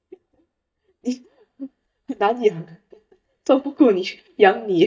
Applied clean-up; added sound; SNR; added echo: neural mask model DeepFilterNet 3.